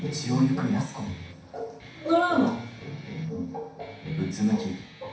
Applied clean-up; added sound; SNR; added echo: none; Guitar; 19 dB; reverberation time 0.7 s.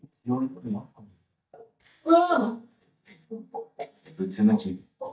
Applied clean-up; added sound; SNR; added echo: neural mask model DeepFilterNet 3.